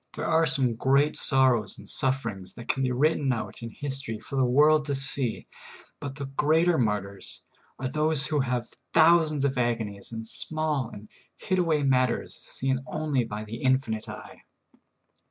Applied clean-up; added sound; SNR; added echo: none; none; none; none.